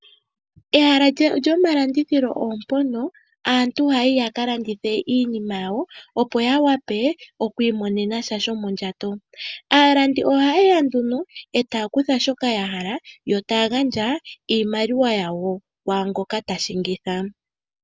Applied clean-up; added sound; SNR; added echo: none; none; none; none.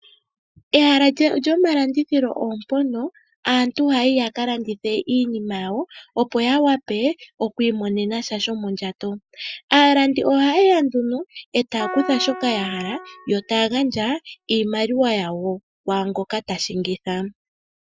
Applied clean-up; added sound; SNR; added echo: classical method Wiener filter.